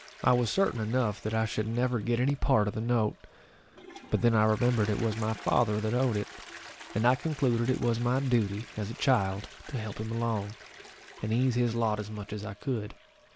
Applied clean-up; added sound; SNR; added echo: none; Toilet flush; 20 dB; none.